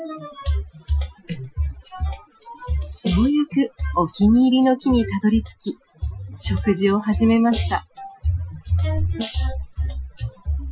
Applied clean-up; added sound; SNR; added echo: classical method Wiener filter.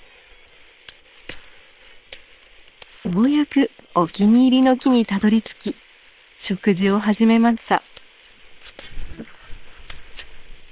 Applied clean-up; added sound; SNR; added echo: neural separator model SepFormer WHAM!.